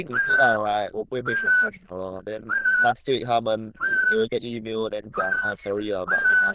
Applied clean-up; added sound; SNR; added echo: neural diffusion model UNIVERSE++.